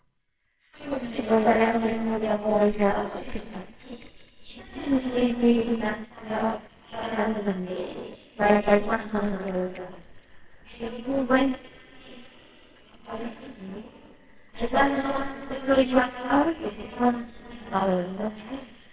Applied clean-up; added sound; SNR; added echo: neural separator model SepFormer WHAMR!.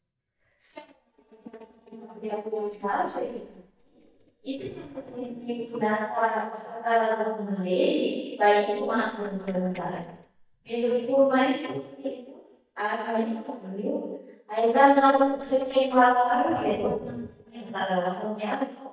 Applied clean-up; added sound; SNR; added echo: neural mask model DeepFilterNet 3.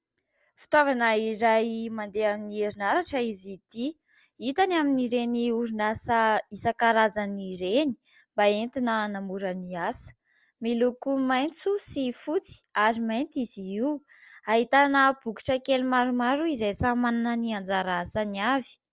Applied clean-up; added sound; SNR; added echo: none; none; none; none.